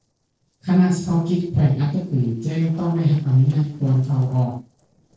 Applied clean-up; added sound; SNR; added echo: neural separator model SepFormer DNS4.